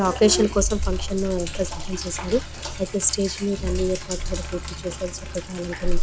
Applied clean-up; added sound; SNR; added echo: none; Sink (filling or washing); 2 dB; none.